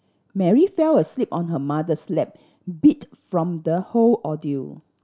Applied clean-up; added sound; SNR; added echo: none; none; none; none.